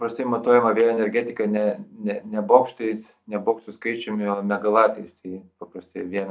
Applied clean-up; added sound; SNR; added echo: none; none; none; none.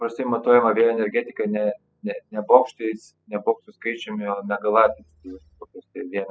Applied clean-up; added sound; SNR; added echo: classical method spectral subtraction.